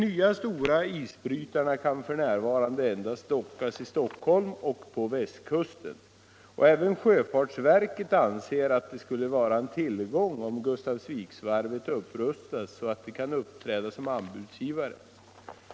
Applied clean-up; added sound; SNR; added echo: none; Tap / Glass; 18 dB; none.